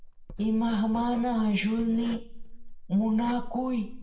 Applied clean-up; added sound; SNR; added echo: none; Writing; 12 dB; reverberation time 0.5 s.